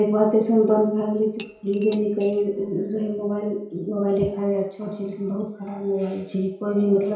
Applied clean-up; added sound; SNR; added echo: none; Cutlery, silverware / Dishes, pots, and pans; 17 dB; reverberation time 0.6 s.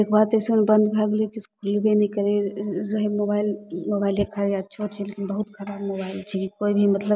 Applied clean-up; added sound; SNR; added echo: none; none; none; none.